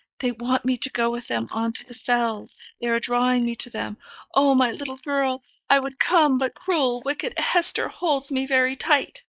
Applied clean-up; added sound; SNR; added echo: neural mask model Resemble Enhance denoiser.